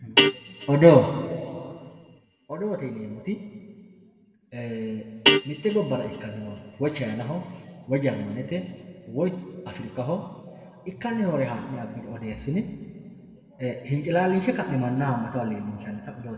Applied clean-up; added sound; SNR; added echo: none; Guitar; 2 dB; reverberation time 1.9 s.